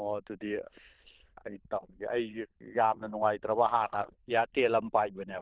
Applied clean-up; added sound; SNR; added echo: neural diffusion model UNIVERSE++.